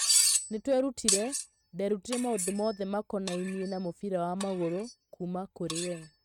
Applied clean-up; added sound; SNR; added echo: neural mask model RNNoise.